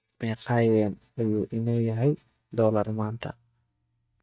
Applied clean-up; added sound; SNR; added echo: neural mask model DeepFilterNet 3.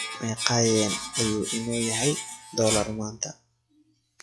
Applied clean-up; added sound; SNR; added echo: classical method log-MMSE.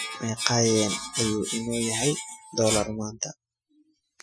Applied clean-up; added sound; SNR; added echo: classical method Wiener filter.